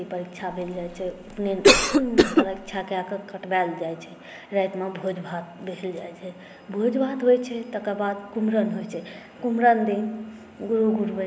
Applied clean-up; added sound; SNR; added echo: none; Cough; -4 dB; none.